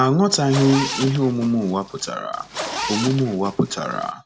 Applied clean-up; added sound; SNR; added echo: none; Zipper (clothing); 10 dB; none.